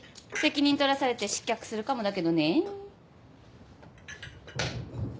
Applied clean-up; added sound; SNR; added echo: none; none; none; none.